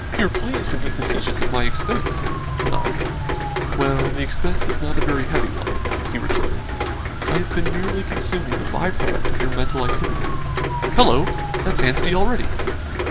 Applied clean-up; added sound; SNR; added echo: none; Rain; 3 dB; none.